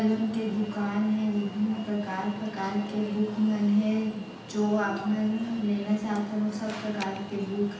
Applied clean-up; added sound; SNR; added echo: none; Alarm; 14 dB; reverberation time 0.8 s.